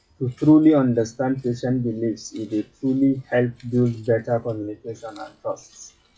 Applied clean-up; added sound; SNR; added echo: classical method WPE with log-MMSE.